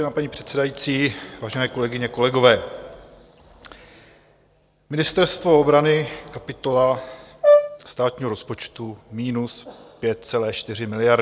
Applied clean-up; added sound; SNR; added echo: none; Brass instrument; -2 dB; none.